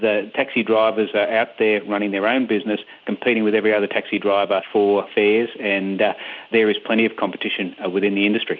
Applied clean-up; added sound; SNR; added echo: none; none; none; none.